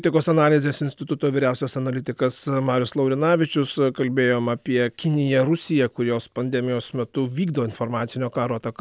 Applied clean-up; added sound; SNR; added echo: none; none; none; none.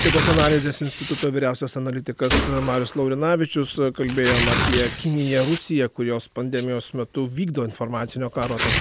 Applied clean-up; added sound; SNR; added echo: none; Tearing + Gunshot, gunfire; 5 dB; none.